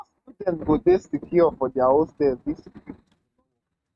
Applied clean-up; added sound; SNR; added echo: neural mask model RNNoise.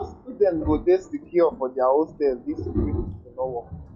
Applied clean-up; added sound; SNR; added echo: classical method log-MMSE.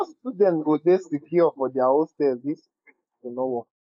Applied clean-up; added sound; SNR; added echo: neural mask model Resemble Enhance denoiser.